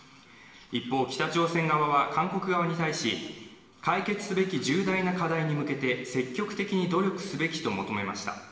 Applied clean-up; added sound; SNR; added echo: none; none; none; reverberation time 1.3 s.